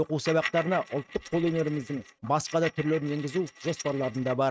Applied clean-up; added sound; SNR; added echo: neural mask model RNNoise.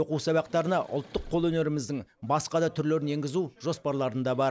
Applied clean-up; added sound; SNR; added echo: none; none; none; none.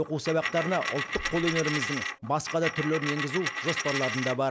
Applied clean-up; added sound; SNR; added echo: none; Coin (dropping); 4 dB; none.